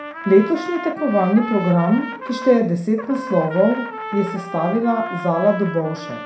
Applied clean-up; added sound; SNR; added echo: none; Trumpet; 12 dB; reverberation time 0.4 s.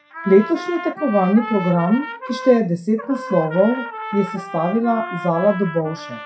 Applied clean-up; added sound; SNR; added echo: classical method WPE with log-MMSE.